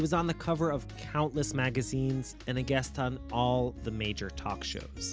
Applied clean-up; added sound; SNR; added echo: none; none; none; none.